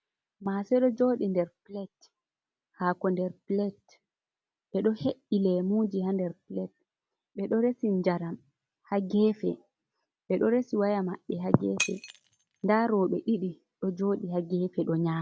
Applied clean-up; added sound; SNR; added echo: none; Shatter; 12 dB; none.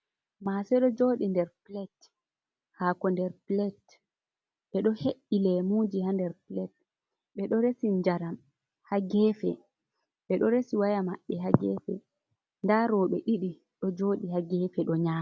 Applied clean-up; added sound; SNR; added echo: none; none; none; none.